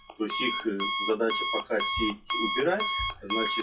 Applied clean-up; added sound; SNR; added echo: classical method WPE with log-MMSE.